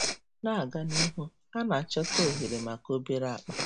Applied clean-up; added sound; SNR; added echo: none; Respiratory sounds; 4 dB; none.